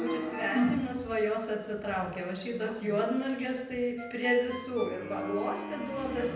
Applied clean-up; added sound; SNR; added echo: none; Ringtone; 19 dB; reverberation time 0.9 s.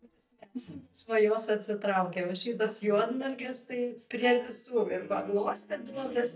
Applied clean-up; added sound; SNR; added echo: neural mask model DeepFilterNet 3.